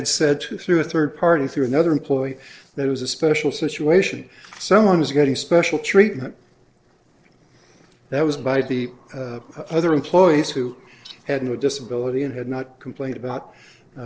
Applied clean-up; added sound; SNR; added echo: neural separator model SepFormer DNS4.